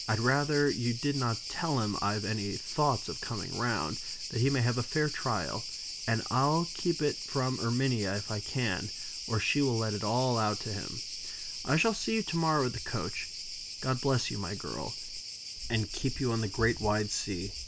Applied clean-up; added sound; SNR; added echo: none; Cricket; 9 dB; none.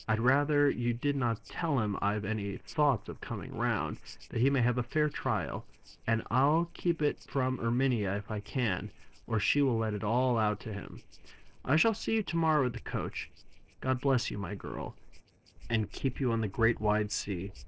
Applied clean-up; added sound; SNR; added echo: neural separator model SepFormer DNS4.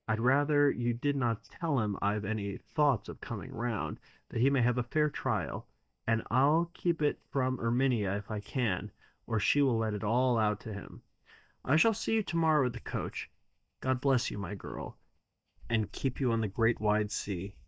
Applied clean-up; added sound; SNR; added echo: neural mask model DeepFilterNet 3.